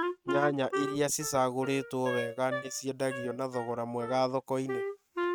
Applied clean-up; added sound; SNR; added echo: neural mask model RNNoise.